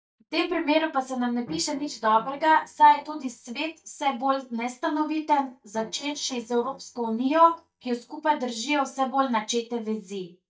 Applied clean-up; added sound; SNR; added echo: neural mask model DeepFilterNet 3.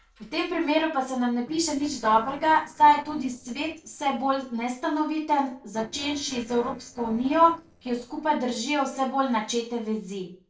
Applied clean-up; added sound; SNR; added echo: neural separator model SepFormer DNS4.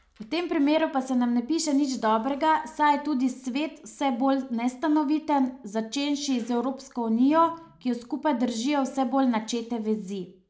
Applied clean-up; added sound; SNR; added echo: none; none; none; none.